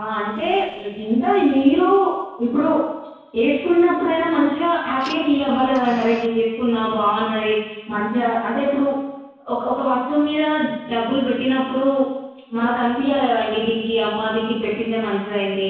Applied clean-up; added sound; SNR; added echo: neural separator model SepFormer DNS4.